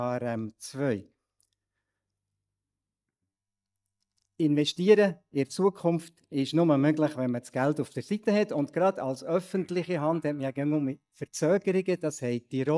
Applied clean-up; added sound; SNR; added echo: neural mask model DeepFilterNet 3.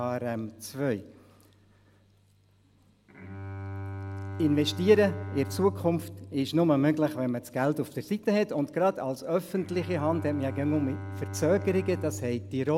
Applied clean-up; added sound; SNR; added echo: none; Bowed string instrument; 11 dB; none.